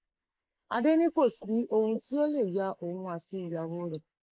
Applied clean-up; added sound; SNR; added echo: neural mask model Resemble Enhance denoiser.